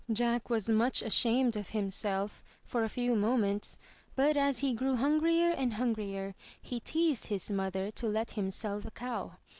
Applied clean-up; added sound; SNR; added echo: none; none; none; none.